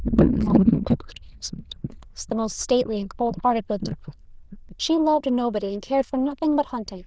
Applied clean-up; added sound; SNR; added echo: neural diffusion model UNIVERSE++.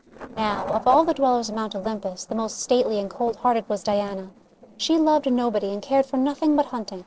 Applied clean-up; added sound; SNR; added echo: neural separator model SepFormer DNS4.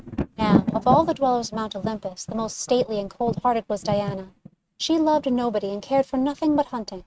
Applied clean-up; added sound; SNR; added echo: neural mask model RNNoise.